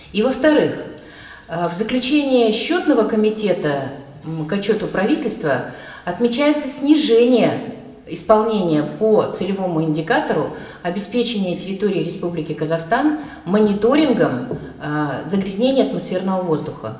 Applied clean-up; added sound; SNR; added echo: none; none; none; reverberation time 1.2 s.